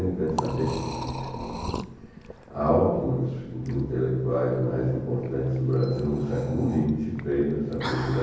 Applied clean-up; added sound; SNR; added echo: none; Liquid; 13 dB; reverberation time 1.3 s.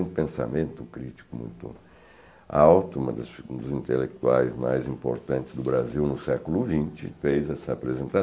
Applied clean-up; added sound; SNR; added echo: none; none; none; none.